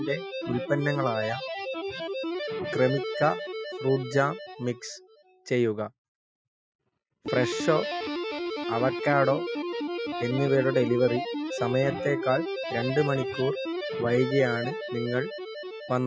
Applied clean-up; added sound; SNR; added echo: classical method Wiener filter.